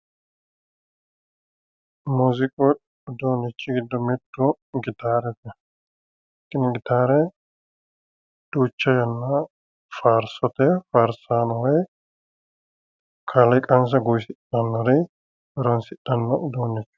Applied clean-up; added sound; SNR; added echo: none; none; none; none.